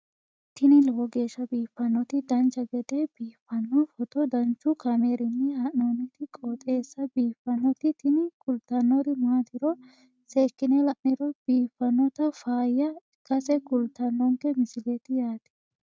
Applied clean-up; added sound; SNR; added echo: none; none; none; none.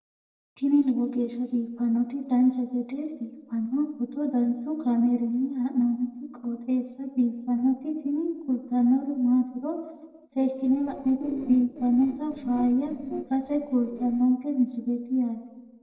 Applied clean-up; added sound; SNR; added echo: neural separator model SepFormer DNS4.